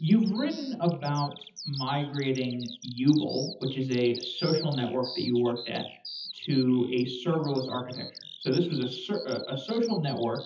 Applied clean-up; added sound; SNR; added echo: classical method WPE with log-MMSE.